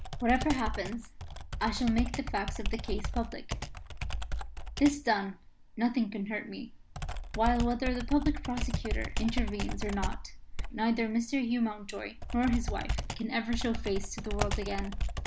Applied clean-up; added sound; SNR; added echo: none; Computer keyboard; 2 dB; none.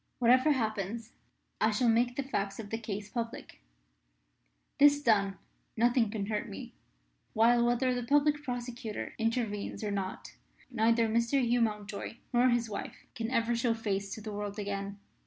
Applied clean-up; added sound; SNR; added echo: none; none; none; none.